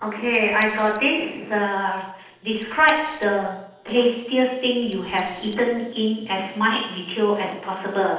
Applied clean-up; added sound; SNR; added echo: neural separator model SepFormer DNS4.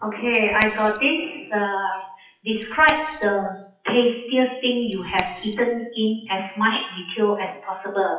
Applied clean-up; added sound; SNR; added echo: classical method WPE with log-MMSE.